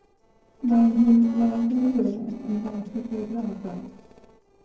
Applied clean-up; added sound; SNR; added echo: neural separator model SepFormer DNS4.